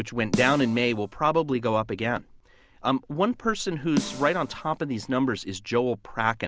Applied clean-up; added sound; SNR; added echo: none; Snare drum; 10 dB; none.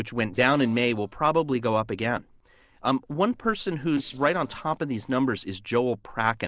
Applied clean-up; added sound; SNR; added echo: neural separator model SepFormer DNS4.